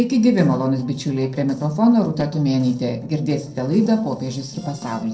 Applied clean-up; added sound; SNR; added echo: neural separator model SepFormer DNS4.